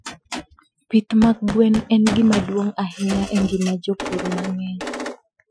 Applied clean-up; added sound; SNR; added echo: classical method Wiener filter.